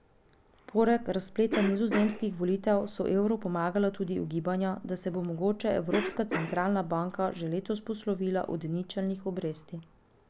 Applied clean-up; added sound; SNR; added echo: none; Cough; 12 dB; none.